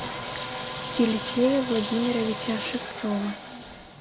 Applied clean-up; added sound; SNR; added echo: none; Sawing; 7 dB; none.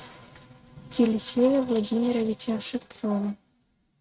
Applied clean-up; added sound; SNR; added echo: neural mask model RNNoise.